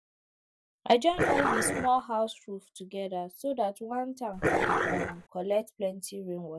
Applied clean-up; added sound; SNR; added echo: none; Dog; -3 dB; none.